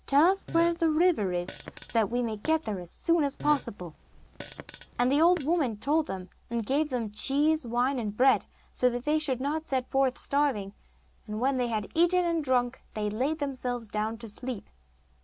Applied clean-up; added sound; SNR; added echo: none; Fart; 17 dB; none.